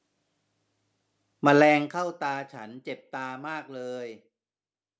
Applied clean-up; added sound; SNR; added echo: none; none; none; none.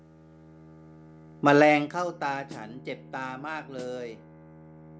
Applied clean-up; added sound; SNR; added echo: none; Snare drum + Bowed string instrument; 19 dB; none.